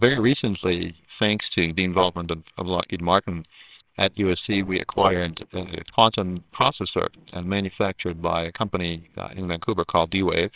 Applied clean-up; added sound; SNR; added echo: neural separator model SepFormer WHAMR!.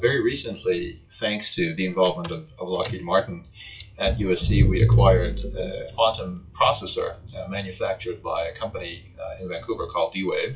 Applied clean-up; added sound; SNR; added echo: classical method WPE with log-MMSE.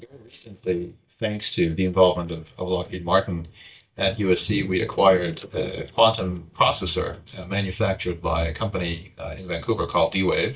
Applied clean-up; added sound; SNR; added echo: neural mask model DeepFilterNet 3.